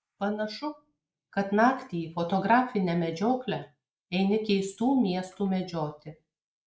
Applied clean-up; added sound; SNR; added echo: neural mask model Resemble Enhance denoiser.